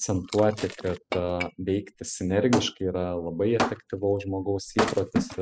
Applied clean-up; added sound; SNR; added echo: classical method spectral subtraction.